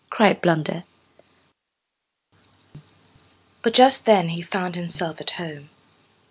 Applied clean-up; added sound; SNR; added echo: none; none; none; none.